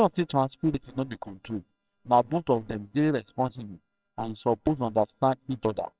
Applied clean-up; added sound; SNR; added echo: neural separator model SepFormer WHAMR!.